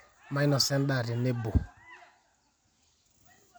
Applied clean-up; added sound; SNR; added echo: none; none; none; none.